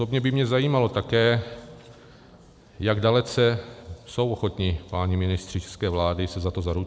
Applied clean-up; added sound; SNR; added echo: none; none; none; none.